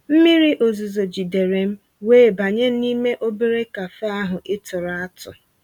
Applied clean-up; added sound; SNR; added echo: none; none; none; none.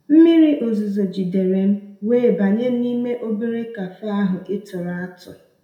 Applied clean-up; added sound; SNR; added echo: none; none; none; reverberation time 0.6 s.